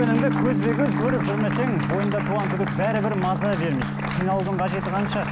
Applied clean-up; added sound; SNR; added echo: none; Gong; 1 dB; none.